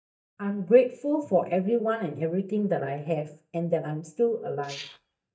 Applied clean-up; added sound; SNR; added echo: neural mask model DeepFilterNet 3.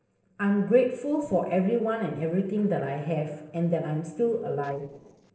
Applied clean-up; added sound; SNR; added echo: neural separator model SepFormer DNS4.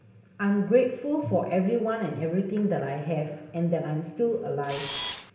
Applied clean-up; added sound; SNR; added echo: none; Camera; 7 dB; reverberation time 0.9 s.